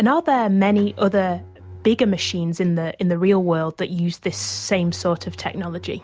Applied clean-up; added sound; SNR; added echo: none; Bowed string instrument; 20 dB; none.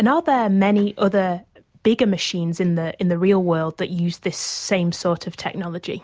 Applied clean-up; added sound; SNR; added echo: none; none; none; none.